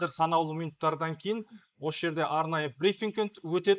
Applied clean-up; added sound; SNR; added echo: neural mask model Resemble Enhance denoiser.